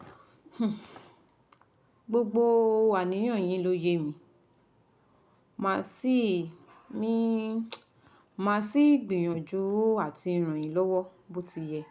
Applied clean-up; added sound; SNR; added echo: none; none; none; none.